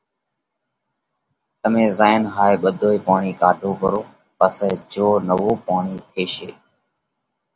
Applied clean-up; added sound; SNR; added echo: none; none; none; none.